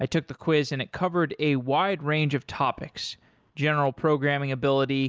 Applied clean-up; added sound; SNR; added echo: none; none; none; none.